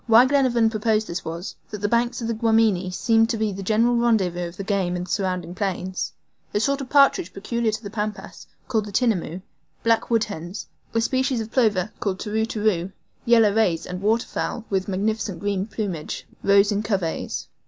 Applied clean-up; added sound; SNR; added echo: none; none; none; none.